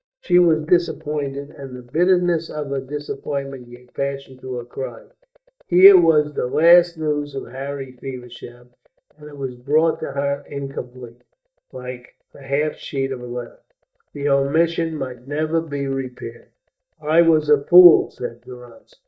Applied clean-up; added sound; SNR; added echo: neural mask model DeepFilterNet 3.